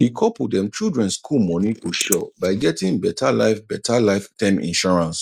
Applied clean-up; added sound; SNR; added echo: neural mask model Resemble Enhance denoiser.